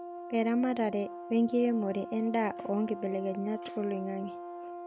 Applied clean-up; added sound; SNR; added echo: none; Brass instrument; 11 dB; none.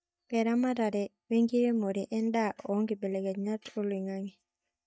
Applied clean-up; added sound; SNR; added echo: neural mask model DeepFilterNet 3.